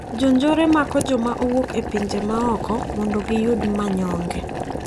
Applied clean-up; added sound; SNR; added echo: none; Boiling; 7 dB; none.